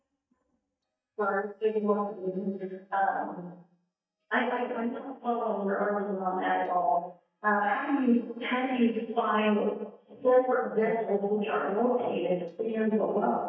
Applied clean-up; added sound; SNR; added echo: neural mask model DeepFilterNet 3.